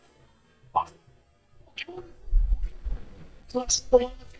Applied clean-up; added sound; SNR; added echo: neural mask model DeepFilterNet 3.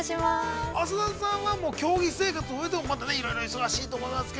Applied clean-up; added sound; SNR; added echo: none; none; none; none.